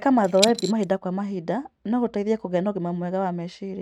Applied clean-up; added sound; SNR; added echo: neural mask model RNNoise.